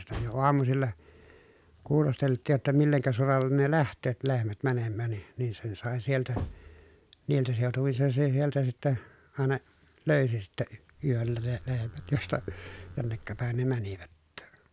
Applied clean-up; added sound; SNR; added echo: none; Livestock, farm animals, working animals; 19 dB; none.